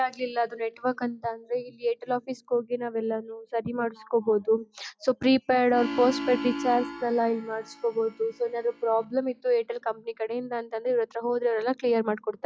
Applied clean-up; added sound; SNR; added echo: classical method log-MMSE.